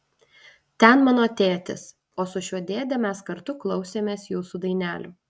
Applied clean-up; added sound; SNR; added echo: none; none; none; none.